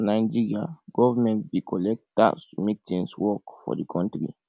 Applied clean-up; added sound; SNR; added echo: none; none; none; none.